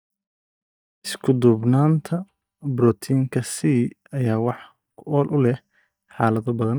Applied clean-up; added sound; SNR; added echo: neural mask model DeepFilterNet 3.